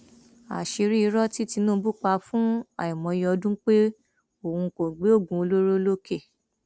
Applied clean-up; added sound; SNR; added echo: none; none; none; none.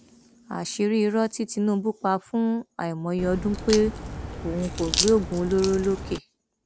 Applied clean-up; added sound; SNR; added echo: none; Crack; 6 dB; none.